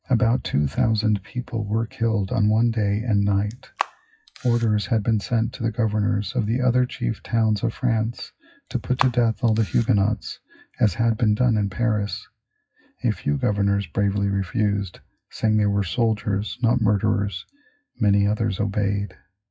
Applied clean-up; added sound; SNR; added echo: classical method WPE with log-MMSE.